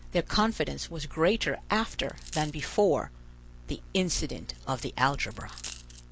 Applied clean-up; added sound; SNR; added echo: none; Coin (dropping); 15 dB; none.